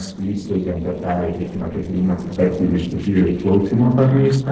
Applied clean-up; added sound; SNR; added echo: neural separator model SepFormer DNS4.